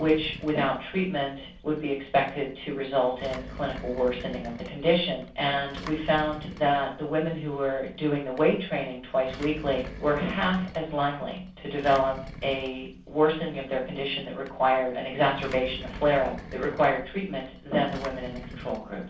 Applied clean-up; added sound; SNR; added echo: none; Engine; 16 dB; reverberation time 0.3 s.